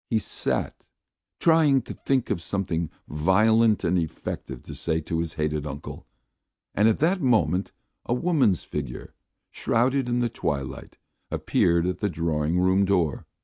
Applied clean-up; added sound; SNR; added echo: none; none; none; none.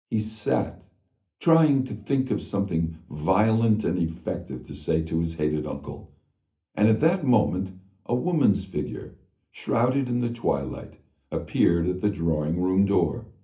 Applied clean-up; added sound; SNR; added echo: none; none; none; reverberation time 0.3 s.